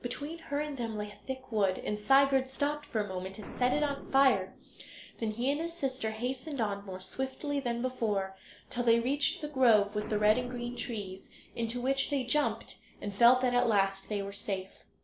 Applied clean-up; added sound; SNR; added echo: none; Boom; 20 dB; none.